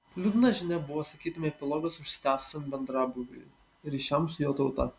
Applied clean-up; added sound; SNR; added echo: none; none; none; none.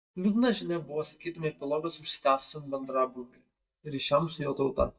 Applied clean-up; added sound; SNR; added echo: neural mask model DeepFilterNet 3.